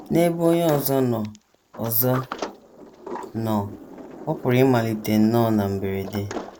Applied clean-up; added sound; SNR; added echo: none; Sliding door; 15 dB; none.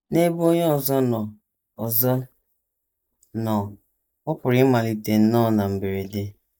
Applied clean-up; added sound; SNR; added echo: neural mask model DeepFilterNet 3.